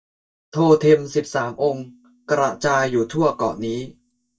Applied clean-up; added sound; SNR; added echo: neural mask model DeepFilterNet 3.